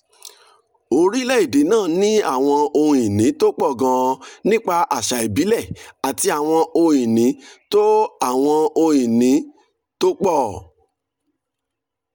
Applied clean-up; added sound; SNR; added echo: none; none; none; none.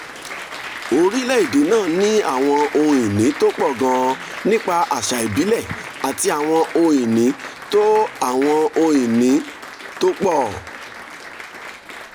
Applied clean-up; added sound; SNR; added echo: none; Applause; 14 dB; none.